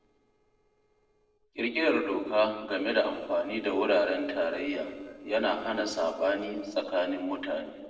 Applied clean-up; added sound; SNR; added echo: neural separator model SepFormer DNS4.